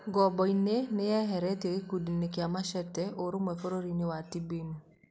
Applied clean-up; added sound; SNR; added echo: none; none; none; none.